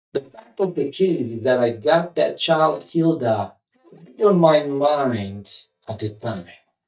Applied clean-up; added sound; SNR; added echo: neural mask model DeepFilterNet 3.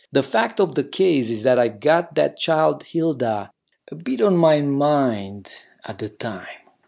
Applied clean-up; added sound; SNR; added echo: none; none; none; none.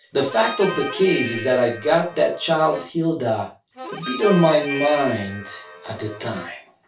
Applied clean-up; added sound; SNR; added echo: none; Harmonica; 11 dB; reverberation time 0.3 s.